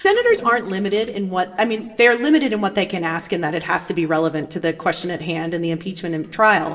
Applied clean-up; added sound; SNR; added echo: neural separator model SepFormer DNS4.